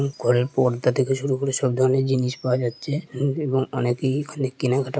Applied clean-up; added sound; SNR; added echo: none; none; none; none.